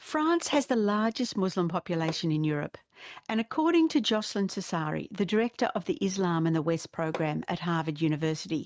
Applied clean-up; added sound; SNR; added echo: neural mask model RNNoise.